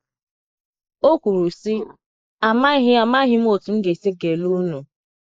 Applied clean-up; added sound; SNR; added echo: neural mask model Resemble Enhance denoiser.